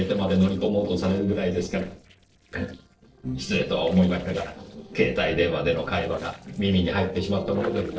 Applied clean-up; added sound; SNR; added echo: neural separator model SepFormer DNS4.